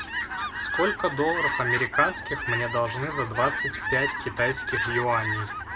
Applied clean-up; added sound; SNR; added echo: none; Fowl; 2 dB; none.